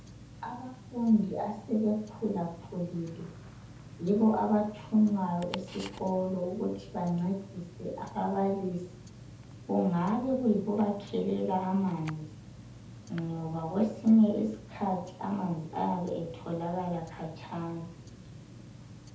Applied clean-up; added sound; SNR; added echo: none; Tick-tock; 16 dB; reverberation time 0.6 s.